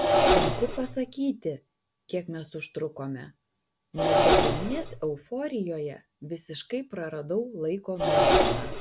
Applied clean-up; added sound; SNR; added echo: none; Engine; -5 dB; none.